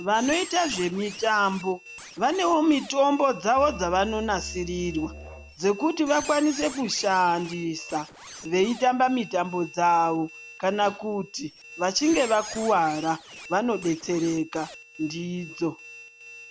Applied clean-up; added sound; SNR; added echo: none; Squeak + Musical instrument; 16 dB; none.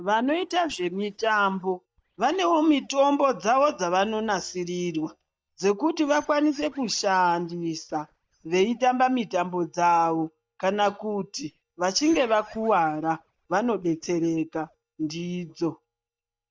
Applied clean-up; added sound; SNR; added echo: neural mask model DeepFilterNet 3.